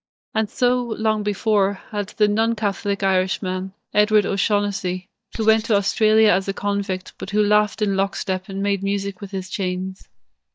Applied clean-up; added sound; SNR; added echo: neural mask model DeepFilterNet 3.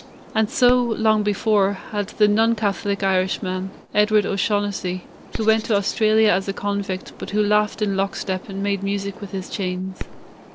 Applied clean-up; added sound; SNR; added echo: none; Bird + Fireworks; 16 dB; none.